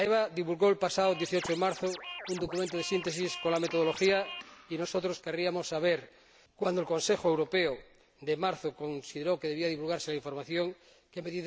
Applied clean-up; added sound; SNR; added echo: none; Scratching (performance technique); 11 dB; none.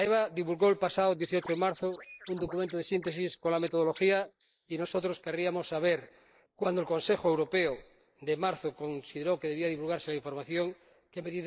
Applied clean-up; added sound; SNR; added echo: neural mask model Resemble Enhance denoiser.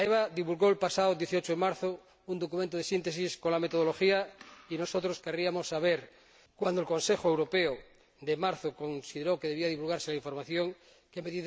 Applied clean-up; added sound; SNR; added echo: none; none; none; none.